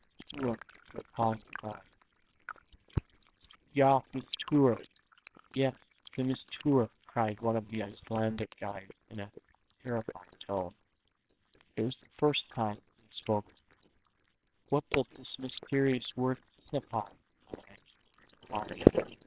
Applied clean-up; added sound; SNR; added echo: neural separator model SepFormer WHAMR!.